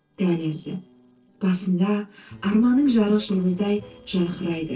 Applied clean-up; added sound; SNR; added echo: neural separator model SepFormer DNS4.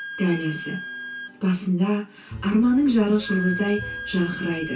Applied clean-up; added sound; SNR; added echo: none; Wind instrument, woodwind instrument; 12 dB; reverberation time 0.2 s.